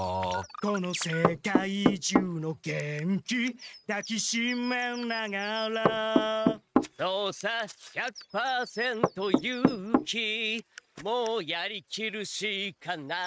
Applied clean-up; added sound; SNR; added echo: neural mask model RNNoise.